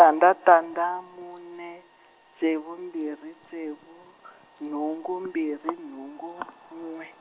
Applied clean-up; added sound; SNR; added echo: none; none; none; none.